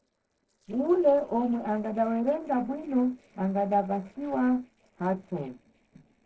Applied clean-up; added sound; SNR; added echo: neural separator model SepFormer DNS4.